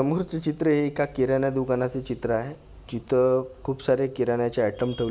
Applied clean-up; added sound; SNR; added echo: none; none; none; none.